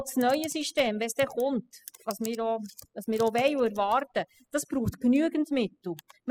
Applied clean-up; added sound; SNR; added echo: classical method spectral subtraction.